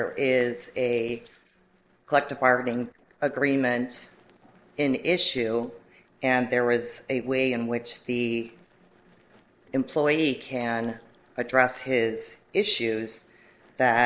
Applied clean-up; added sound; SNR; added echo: neural separator model SepFormer DNS4.